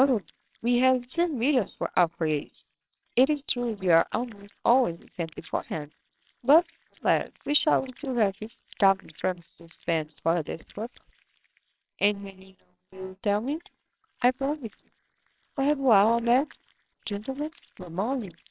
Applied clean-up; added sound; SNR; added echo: neural separator model SepFormer WHAMR!.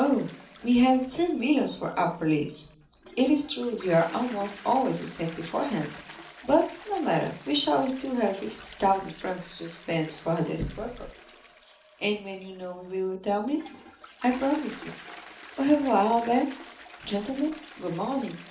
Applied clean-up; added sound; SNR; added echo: none; Toilet flush; 19 dB; reverberation time 0.4 s.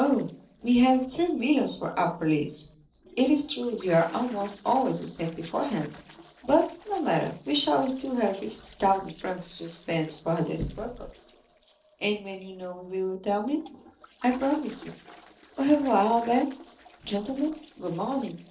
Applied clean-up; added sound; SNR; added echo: neural separator model SepFormer DNS4.